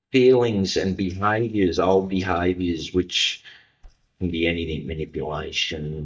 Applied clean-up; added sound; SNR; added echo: neural mask model DeepFilterNet 3.